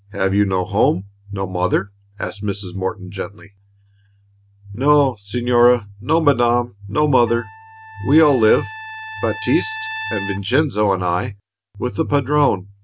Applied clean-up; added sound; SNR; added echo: none; Trumpet; 12 dB; none.